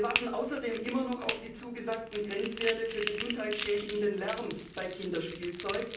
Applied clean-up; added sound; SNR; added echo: none; Crackle; 0 dB; reverberation time 0.6 s.